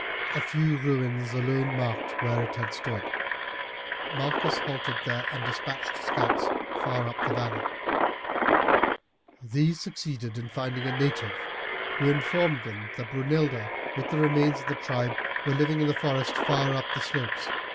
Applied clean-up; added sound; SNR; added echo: none; Engine; 1 dB; none.